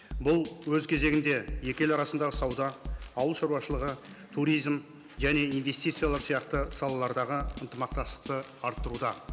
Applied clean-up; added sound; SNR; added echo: none; Drum kit; 10 dB; none.